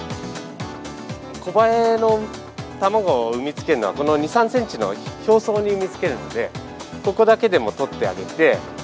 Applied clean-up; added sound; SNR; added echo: none; none; none; none.